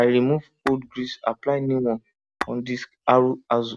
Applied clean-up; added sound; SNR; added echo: none; Tap / Glass; 15 dB; none.